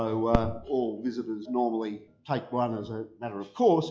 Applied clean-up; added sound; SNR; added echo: classical method log-MMSE.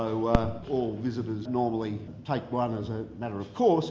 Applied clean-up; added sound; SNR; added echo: none; Fireworks; 8 dB; none.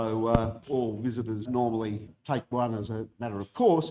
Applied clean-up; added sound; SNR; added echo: neural mask model RNNoise.